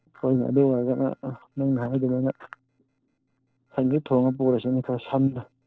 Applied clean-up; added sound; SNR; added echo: neural separator model SepFormer DNS4.